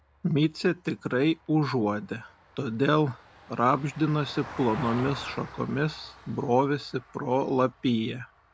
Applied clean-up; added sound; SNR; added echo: none; Vehicle; 18 dB; none.